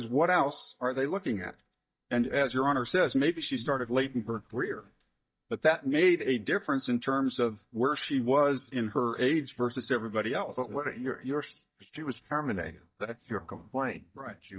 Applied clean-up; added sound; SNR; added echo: neural mask model DeepFilterNet 3.